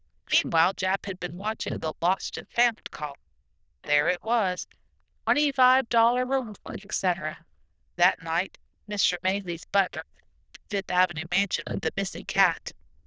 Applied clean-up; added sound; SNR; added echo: neural diffusion model UNIVERSE++.